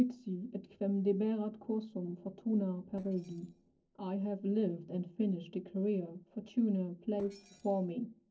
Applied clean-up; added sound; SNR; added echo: neural separator model SepFormer DNS4.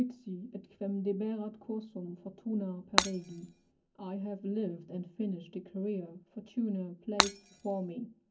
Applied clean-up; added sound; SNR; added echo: none; Shatter; -4 dB; reverberation time 0.3 s.